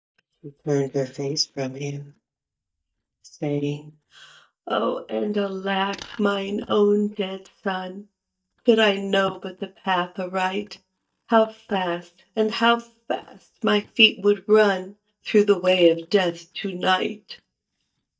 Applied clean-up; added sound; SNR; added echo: neural mask model DeepFilterNet 3.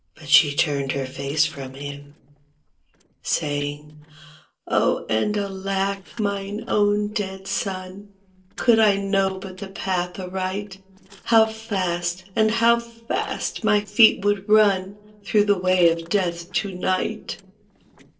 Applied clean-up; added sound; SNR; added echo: neural separator model SepFormer DNS4.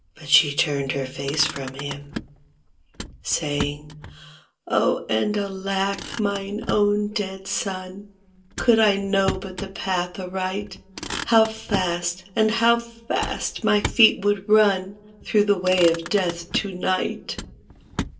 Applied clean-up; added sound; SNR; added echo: none; Motor vehicle (road); 12 dB; reverberation time 0.2 s.